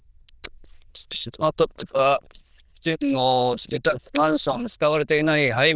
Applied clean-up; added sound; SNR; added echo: neural diffusion model UNIVERSE++.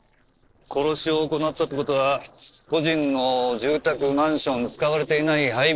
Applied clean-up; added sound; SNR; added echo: neural separator model SepFormer DNS4.